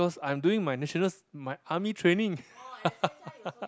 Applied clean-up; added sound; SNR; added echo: none; none; none; none.